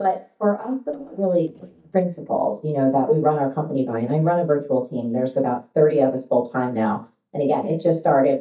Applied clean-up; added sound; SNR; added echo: neural mask model DeepFilterNet 3.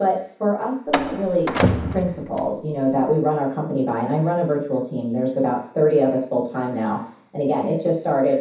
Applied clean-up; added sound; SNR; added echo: none; Slam; 5 dB; reverberation time 0.7 s.